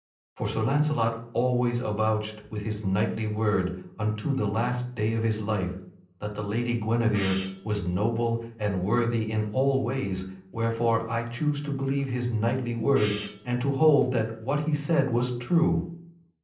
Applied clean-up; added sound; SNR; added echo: none; Gong; 15 dB; reverberation time 0.6 s.